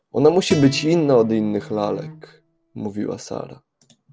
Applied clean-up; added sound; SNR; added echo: none; Acoustic guitar + Bowed string instrument; 16 dB; none.